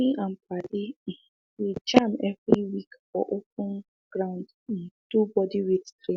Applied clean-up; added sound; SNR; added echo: none; none; none; none.